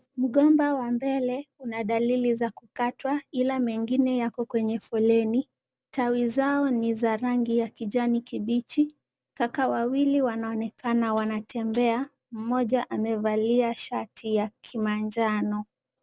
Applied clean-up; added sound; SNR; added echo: none; none; none; none.